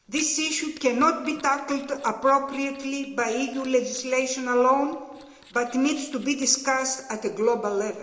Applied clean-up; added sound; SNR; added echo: neural separator model SepFormer DNS4.